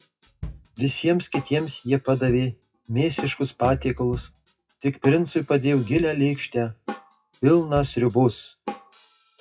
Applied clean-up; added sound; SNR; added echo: classical method WPE with log-MMSE.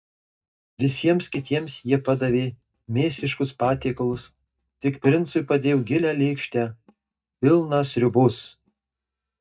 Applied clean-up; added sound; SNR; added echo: neural mask model DeepFilterNet 3.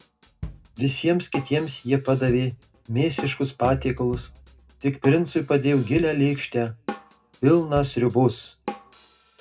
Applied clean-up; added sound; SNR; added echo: none; Drum kit; 15 dB; reverberation time 0.2 s.